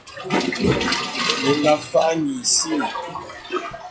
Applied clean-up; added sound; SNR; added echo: classical method log-MMSE.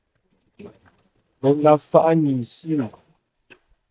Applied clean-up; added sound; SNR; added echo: neural mask model DeepFilterNet 3.